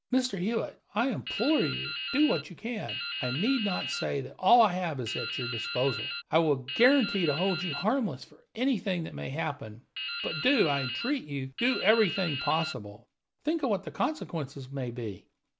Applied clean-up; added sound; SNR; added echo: none; Drip; 7 dB; none.